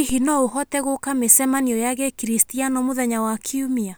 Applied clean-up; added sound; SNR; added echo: none; none; none; none.